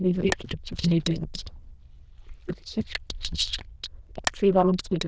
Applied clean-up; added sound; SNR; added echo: neural diffusion model UNIVERSE++.